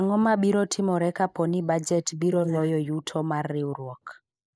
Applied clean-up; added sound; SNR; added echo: neural mask model Resemble Enhance denoiser.